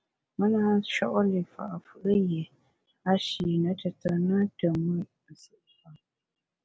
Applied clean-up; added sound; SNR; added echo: none; none; none; none.